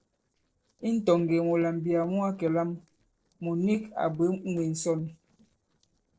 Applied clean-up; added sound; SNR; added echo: neural separator model SepFormer DNS4.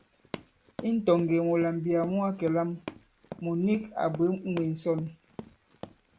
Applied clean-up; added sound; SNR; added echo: none; Run; 16 dB; none.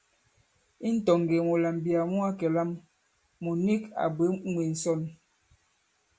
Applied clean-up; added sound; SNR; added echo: none; none; none; none.